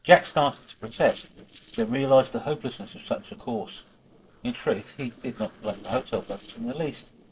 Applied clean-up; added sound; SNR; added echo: neural separator model SepFormer DNS4.